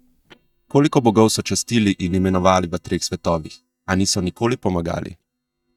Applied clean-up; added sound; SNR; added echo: neural mask model DeepFilterNet 3.